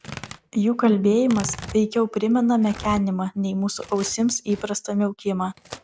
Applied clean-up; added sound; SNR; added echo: none; Tearing; 18 dB; none.